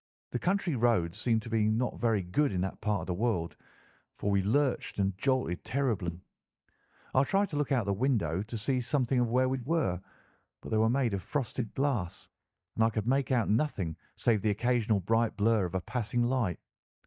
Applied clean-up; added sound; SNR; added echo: neural mask model DeepFilterNet 3.